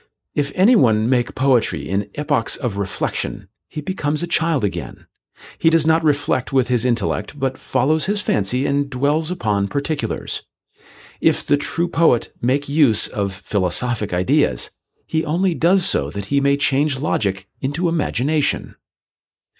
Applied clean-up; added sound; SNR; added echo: neural mask model Resemble Enhance denoiser.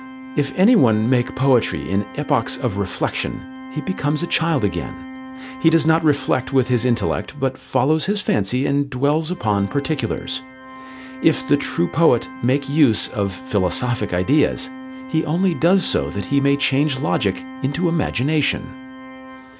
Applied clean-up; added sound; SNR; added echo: none; Organ; 16 dB; none.